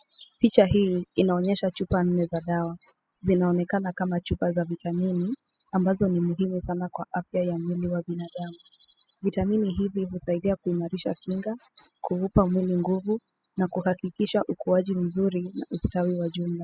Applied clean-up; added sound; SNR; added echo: classical method spectral subtraction.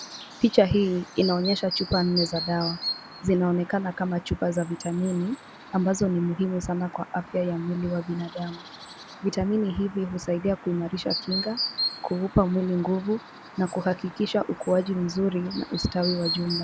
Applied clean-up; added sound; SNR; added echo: none; Chirp, tweet; 11 dB; none.